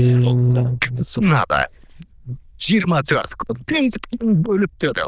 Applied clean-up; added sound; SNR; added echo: neural diffusion model UNIVERSE++.